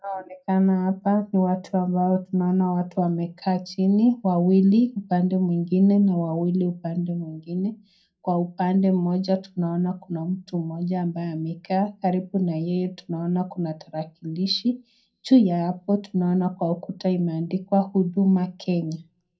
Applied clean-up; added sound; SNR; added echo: none; none; none; reverberation time 0.2 s.